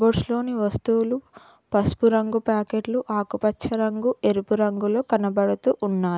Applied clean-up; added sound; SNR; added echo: none; none; none; none.